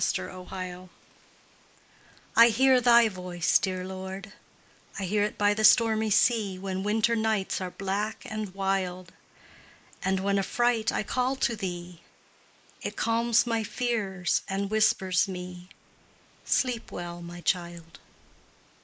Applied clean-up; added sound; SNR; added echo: neural mask model Resemble Enhance denoiser.